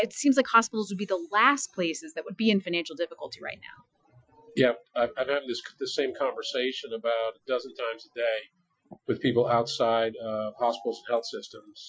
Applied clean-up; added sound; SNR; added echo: classical method Wiener filter.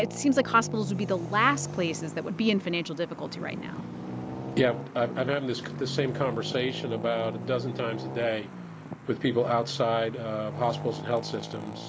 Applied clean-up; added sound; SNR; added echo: none; Traffic noise, roadway noise; 8 dB; none.